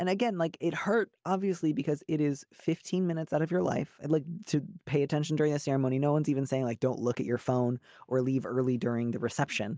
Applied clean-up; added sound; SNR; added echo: none; none; none; none.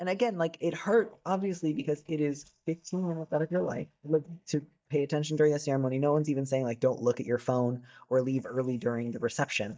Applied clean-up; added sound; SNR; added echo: neural mask model DeepFilterNet 3.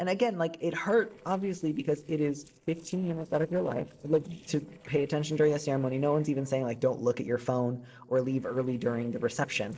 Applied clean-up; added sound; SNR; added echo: neural separator model SepFormer DNS4.